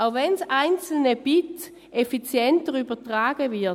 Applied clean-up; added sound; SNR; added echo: none; none; none; none.